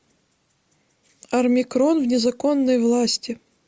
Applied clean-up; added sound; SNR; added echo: none; none; none; none.